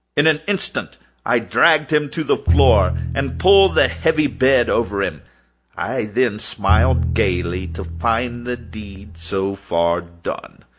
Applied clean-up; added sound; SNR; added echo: none; Bowed string instrument; 3 dB; none.